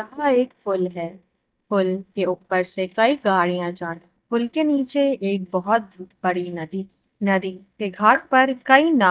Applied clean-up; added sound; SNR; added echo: neural mask model DeepFilterNet 3.